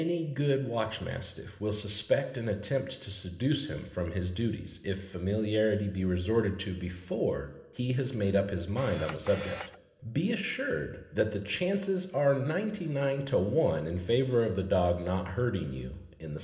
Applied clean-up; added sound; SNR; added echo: none; Camera; 12 dB; reverberation time 1.1 s.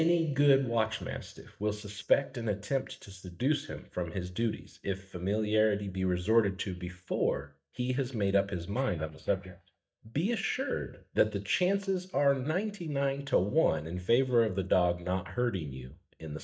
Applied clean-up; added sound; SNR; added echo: neural mask model DeepFilterNet 3.